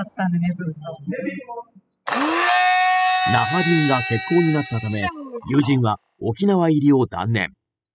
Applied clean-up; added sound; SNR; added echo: classical method spectral subtraction.